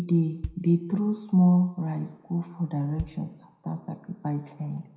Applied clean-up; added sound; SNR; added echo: none; Bass drum; 17 dB; reverberation time 0.7 s.